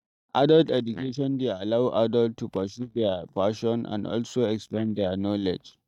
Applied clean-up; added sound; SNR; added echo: neural mask model DeepFilterNet 3.